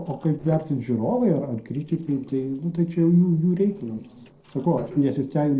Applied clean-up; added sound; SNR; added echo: neural separator model SepFormer DNS4.